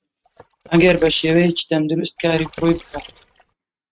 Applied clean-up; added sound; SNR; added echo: neural mask model RNNoise.